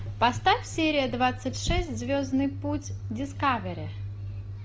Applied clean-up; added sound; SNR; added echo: none; Gurgling / Engine; 18 dB; none.